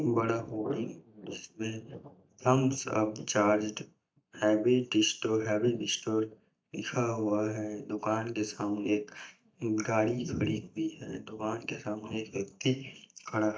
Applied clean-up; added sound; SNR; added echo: neural mask model DeepFilterNet 3.